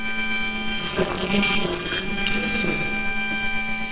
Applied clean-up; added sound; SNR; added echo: neural separator model SepFormer WHAMR!.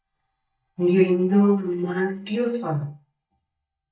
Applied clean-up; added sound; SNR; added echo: neural mask model DeepFilterNet 3.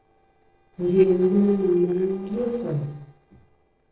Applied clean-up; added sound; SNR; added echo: neural separator model SepFormer DNS4.